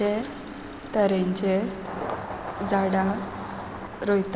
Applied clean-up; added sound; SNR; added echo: none; Engine starting; 10 dB; none.